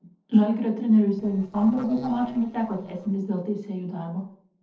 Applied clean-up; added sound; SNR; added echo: neural separator model SepFormer DNS4.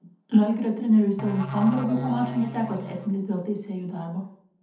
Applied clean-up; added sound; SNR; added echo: none; Musical instrument; 10 dB; reverberation time 0.6 s.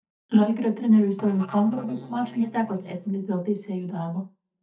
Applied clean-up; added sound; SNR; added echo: neural mask model DeepFilterNet 3.